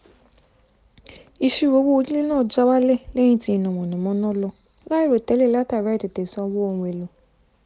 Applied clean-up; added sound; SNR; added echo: none; none; none; none.